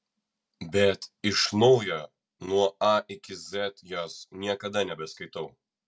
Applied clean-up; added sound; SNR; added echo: none; none; none; none.